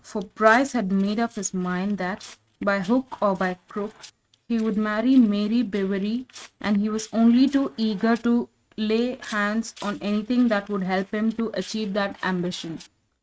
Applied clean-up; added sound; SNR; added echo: neural mask model RNNoise.